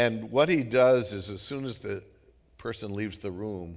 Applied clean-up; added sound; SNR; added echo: none; none; none; none.